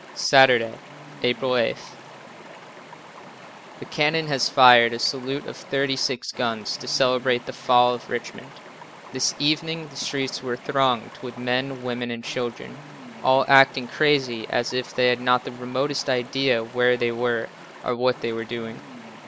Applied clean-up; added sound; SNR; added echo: none; Stream; 18 dB; none.